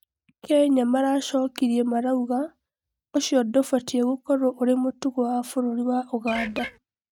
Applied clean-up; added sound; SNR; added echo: neural mask model RNNoise.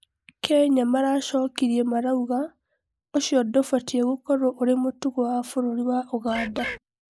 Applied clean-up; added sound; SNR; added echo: neural mask model Resemble Enhance denoiser.